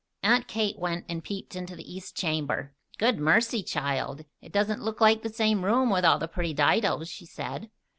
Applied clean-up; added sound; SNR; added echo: none; none; none; none.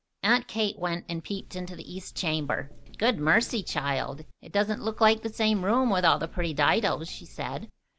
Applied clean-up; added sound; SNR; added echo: none; Walk, footsteps; 16 dB; none.